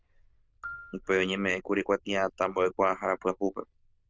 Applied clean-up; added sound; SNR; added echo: neural diffusion model UNIVERSE++.